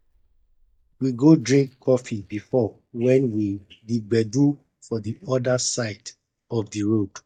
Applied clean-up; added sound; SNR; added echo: neural mask model DeepFilterNet 3.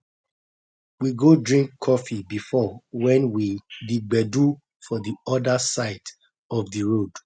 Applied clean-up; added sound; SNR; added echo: none; none; none; none.